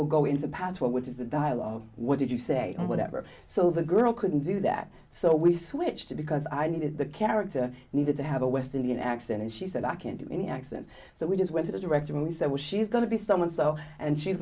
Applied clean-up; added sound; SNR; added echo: none; none; none; none.